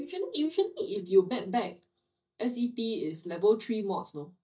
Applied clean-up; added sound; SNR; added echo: neural mask model DeepFilterNet 3.